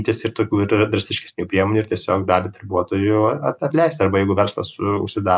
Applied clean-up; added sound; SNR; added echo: none; none; none; none.